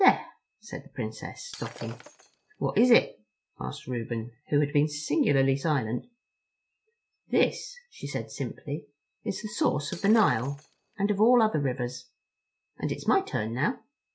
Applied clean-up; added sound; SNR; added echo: none; Shatter; 17 dB; none.